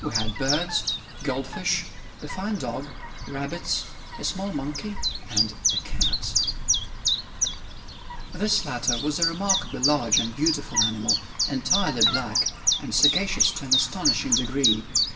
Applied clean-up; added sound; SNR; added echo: none; Chirp, tweet; -2 dB; reverberation time 0.7 s.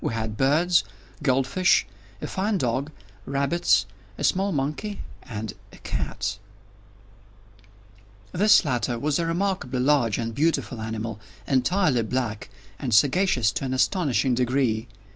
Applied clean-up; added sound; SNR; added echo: none; none; none; none.